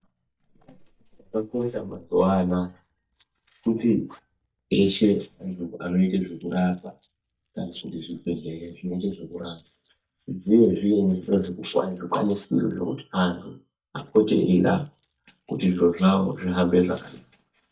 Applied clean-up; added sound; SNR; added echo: neural mask model DeepFilterNet 3.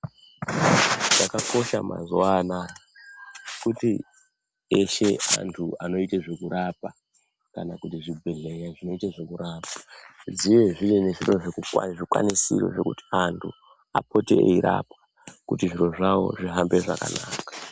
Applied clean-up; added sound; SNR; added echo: none; none; none; none.